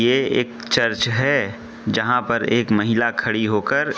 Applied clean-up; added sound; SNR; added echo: none; Bass guitar; 19 dB; none.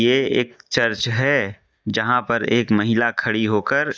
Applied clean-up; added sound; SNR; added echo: neural mask model DeepFilterNet 3.